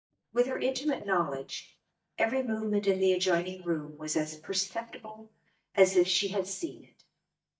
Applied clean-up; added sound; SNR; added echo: neural mask model DeepFilterNet 3.